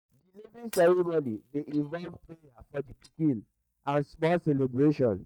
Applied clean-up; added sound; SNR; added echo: neural mask model DeepFilterNet 3.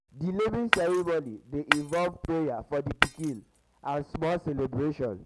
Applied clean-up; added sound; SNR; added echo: none; Shatter; 1 dB; none.